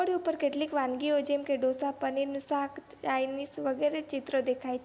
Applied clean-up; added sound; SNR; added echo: none; none; none; none.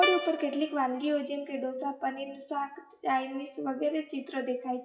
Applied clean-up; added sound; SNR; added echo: classical method WPE with log-MMSE.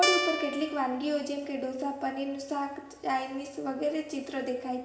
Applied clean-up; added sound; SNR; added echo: none; Guitar; -1 dB; reverberation time 0.8 s.